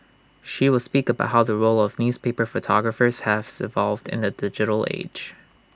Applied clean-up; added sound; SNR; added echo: none; none; none; none.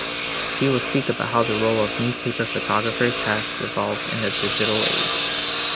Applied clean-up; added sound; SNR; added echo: none; Engine; 1 dB; none.